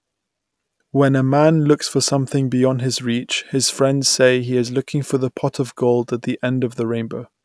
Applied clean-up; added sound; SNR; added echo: none; none; none; none.